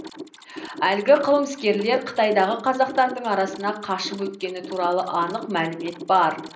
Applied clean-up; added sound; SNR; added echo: none; Mechanisms; 16 dB; reverberation time 0.5 s.